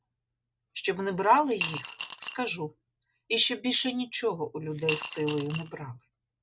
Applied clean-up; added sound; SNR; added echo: none; Coin (dropping) / Glass; 8 dB; none.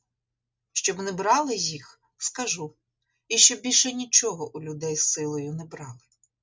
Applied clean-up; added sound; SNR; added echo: none; none; none; none.